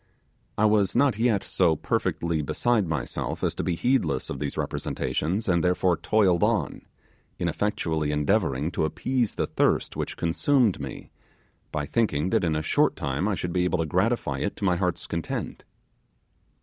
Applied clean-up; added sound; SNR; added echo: none; none; none; none.